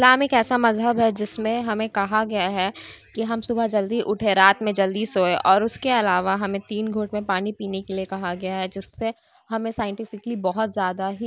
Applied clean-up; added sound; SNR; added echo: none; none; none; none.